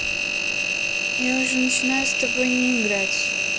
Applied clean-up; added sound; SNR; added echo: none; Engine; -3 dB; none.